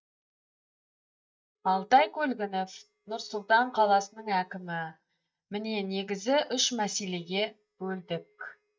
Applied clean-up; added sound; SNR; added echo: neural mask model DeepFilterNet 3.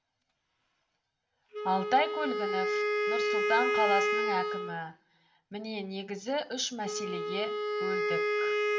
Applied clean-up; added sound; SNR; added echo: none; Wind instrument, woodwind instrument; -2 dB; reverberation time 0.4 s.